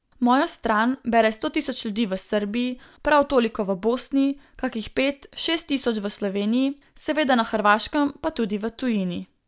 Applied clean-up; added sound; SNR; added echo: none; none; none; none.